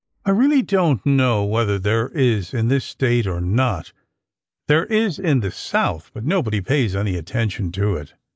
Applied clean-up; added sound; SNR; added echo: neural mask model Resemble Enhance denoiser.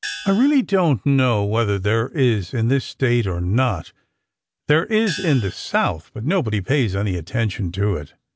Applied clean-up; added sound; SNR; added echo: none; Gong; 11 dB; none.